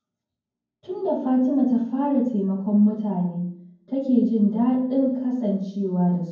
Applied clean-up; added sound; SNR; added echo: none; none; none; reverberation time 0.9 s.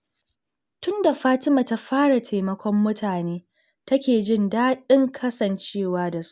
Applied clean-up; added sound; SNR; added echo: none; none; none; none.